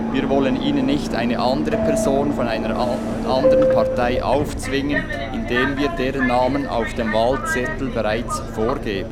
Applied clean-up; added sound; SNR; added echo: none; Subway, metro, underground; 1 dB; none.